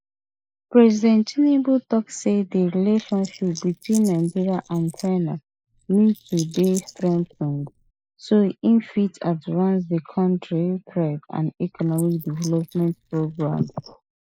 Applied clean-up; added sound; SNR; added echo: neural mask model Resemble Enhance denoiser.